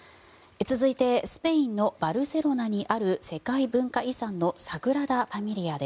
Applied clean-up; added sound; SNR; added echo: none; none; none; none.